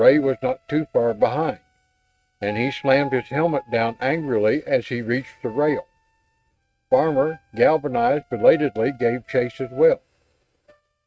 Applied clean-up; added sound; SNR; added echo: neural mask model RNNoise.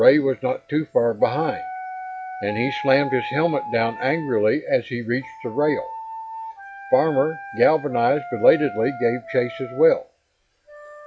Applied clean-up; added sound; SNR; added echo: classical method log-MMSE.